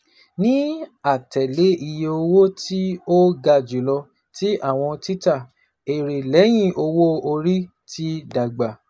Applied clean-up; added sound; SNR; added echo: none; none; none; none.